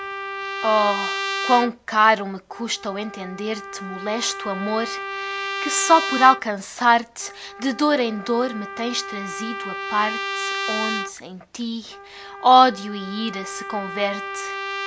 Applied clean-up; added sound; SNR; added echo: none; Trumpet; 8 dB; none.